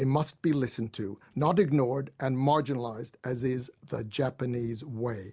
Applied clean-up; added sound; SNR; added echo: none; none; none; none.